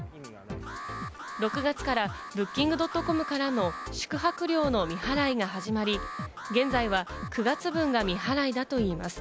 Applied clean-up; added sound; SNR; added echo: none; Alarm + Alarm; 12 dB; none.